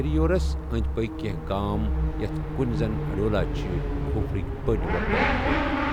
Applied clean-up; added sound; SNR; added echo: none; Motorcycle / Accelerating, revving, vroom; -3 dB; none.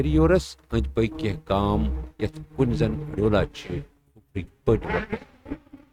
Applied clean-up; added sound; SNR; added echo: neural mask model RNNoise.